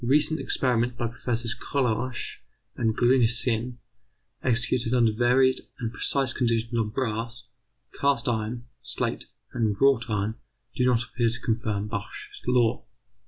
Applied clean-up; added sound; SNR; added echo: none; none; none; none.